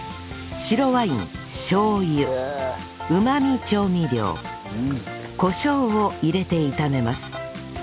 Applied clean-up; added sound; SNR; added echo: none; none; none; none.